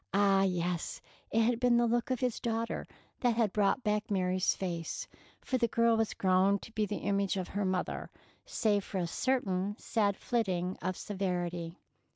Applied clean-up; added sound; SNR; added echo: none; none; none; none.